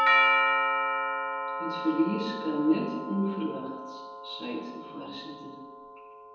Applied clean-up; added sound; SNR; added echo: none; Doorbell; -3 dB; reverberation time 1.1 s.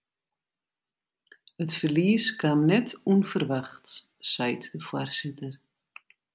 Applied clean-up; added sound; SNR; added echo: none; none; none; none.